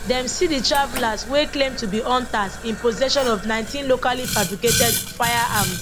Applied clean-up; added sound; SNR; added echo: none; Boiling; 6 dB; none.